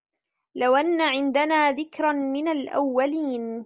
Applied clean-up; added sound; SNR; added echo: none; none; none; none.